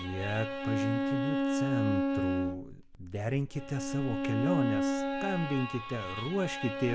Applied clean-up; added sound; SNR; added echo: none; Bowed string instrument; -1 dB; none.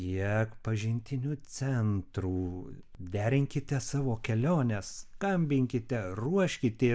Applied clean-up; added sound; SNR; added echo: none; none; none; none.